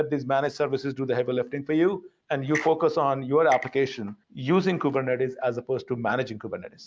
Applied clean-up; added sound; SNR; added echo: none; Clock; 13 dB; none.